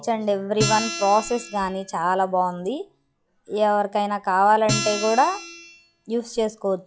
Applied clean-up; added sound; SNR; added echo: classical method log-MMSE.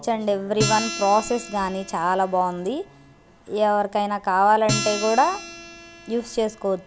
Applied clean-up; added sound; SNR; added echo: none; Acoustic guitar; 10 dB; none.